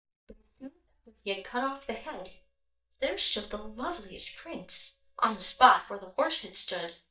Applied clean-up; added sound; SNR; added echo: neural mask model DeepFilterNet 3.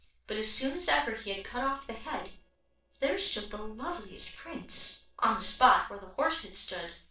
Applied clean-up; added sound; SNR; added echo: neural separator model SepFormer DNS4.